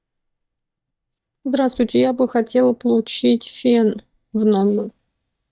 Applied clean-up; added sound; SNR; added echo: neural mask model DeepFilterNet 3.